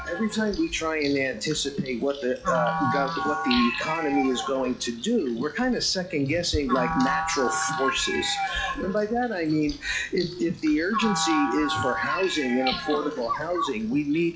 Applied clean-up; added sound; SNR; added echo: classical method log-MMSE.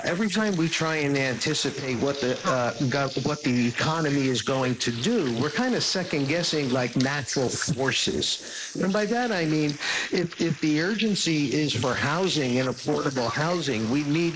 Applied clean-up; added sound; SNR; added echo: neural mask model Resemble Enhance denoiser.